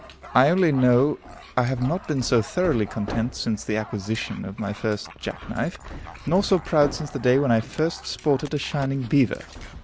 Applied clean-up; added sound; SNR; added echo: none; Dog + Hammer; 15 dB; none.